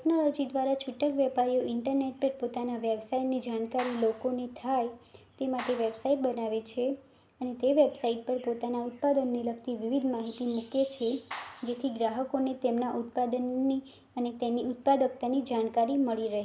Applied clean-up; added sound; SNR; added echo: none; Clapping; 16 dB; none.